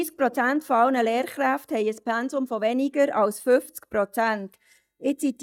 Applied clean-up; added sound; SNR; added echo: neural mask model DeepFilterNet 3.